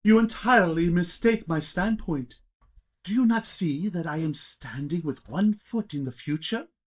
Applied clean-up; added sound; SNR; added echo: neural mask model DeepFilterNet 3.